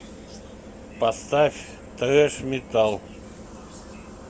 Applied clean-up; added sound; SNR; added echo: none; none; none; none.